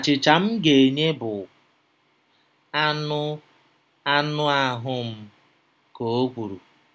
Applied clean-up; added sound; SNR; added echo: none; none; none; none.